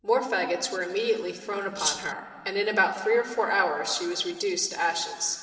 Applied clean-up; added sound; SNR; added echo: none; Rattle (instrument); 3 dB; reverberation time 2.3 s.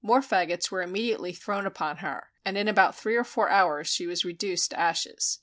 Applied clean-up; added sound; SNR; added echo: none; none; none; none.